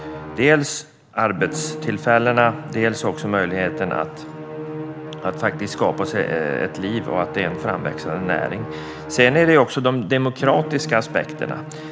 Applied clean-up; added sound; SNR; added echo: none; Musical instrument; 10 dB; none.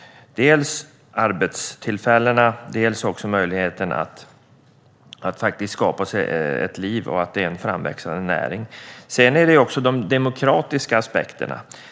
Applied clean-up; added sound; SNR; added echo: none; none; none; none.